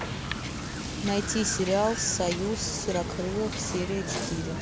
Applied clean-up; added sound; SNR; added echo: none; Wind / Boat, Water vehicle; 3 dB; none.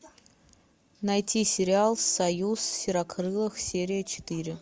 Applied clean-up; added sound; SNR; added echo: none; none; none; none.